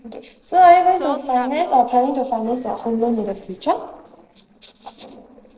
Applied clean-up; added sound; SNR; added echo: neural separator model SepFormer DNS4.